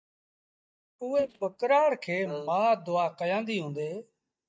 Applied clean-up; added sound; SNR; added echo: neural mask model DeepFilterNet 3.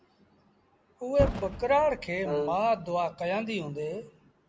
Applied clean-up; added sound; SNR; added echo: none; Boom + Brass instrument; 7 dB; none.